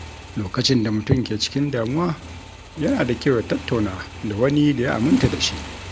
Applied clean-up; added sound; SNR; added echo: none; Motorcycle; 14 dB; none.